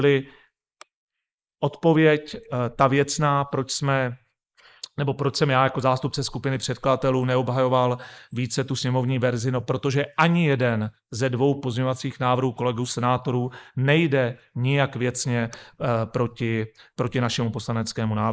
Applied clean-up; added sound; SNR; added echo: neural mask model Resemble Enhance denoiser.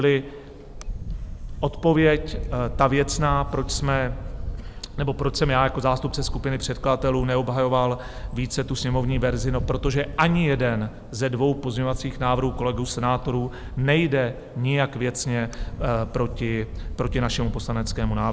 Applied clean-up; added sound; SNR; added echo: none; Camera; 8 dB; none.